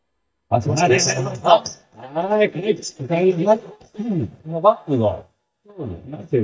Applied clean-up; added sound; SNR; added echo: neural mask model DeepFilterNet 3.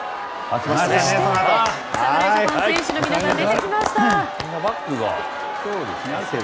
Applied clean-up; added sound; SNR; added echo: none; none; none; none.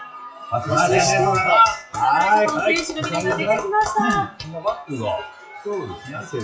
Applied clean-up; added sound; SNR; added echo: classical method WPE with log-MMSE.